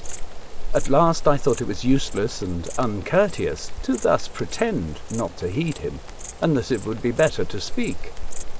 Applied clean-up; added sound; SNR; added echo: none; Insect; 2 dB; none.